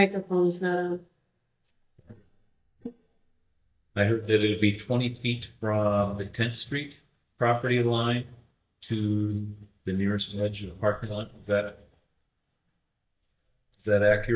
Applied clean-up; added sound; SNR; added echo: neural mask model DeepFilterNet 3.